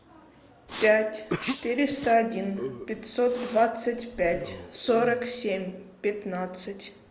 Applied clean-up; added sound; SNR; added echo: none; Respiratory sounds; 13 dB; none.